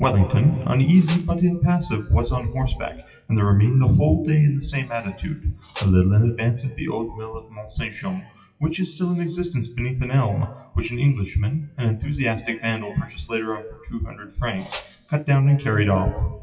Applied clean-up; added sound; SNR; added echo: classical method WPE with log-MMSE.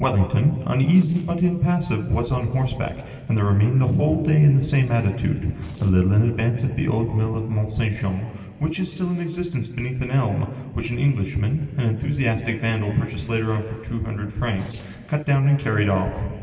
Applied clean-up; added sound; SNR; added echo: neural separator model SepFormer DNS4.